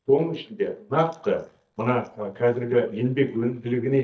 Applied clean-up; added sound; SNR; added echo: neural mask model DeepFilterNet 3.